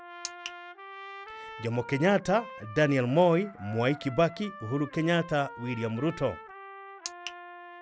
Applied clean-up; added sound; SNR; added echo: none; Trumpet; 15 dB; none.